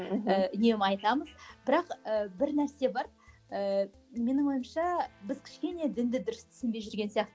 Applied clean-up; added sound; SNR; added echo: none; none; none; none.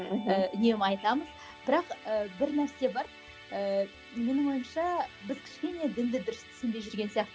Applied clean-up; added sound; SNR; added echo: none; Musical instrument; 18 dB; none.